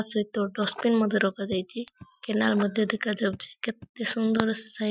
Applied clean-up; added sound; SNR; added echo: classical method Wiener filter.